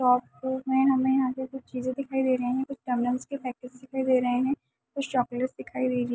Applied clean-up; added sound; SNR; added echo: none; none; none; none.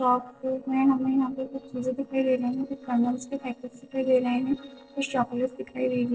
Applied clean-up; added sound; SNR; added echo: neural separator model SepFormer DNS4.